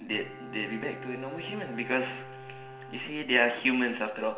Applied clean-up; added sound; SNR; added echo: none; Bowed string instrument; 14 dB; reverberation time 0.8 s.